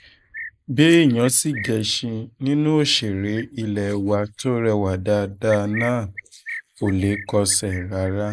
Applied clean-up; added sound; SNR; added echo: neural mask model Resemble Enhance denoiser.